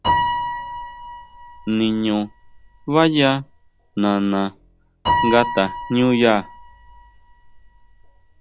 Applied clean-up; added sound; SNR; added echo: none; Piano; 6 dB; none.